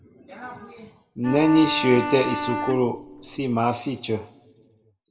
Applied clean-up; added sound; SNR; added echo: none; Bowed string instrument; 6 dB; reverberation time 0.9 s.